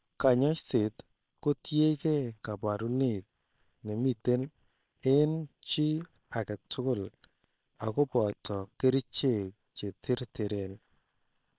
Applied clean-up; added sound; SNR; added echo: neural separator model SepFormer WHAM!.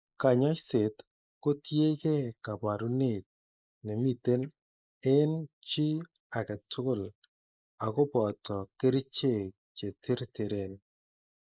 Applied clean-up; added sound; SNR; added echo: neural mask model Resemble Enhance denoiser.